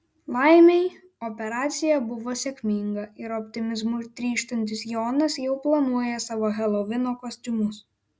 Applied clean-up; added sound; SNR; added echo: none; none; none; none.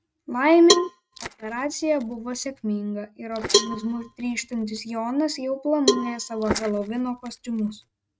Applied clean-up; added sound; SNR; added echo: neural mask model RNNoise.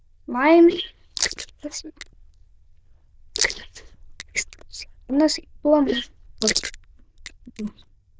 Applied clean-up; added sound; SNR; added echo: neural diffusion model UNIVERSE++.